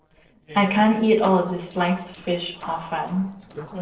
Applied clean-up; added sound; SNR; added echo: neural separator model SepFormer DNS4.